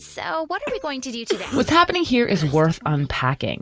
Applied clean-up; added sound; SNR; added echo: none; Cough; 10 dB; none.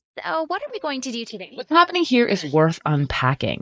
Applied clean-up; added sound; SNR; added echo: neural mask model DeepFilterNet 3.